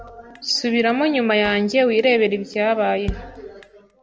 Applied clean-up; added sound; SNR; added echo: none; Drum kit; 18 dB; none.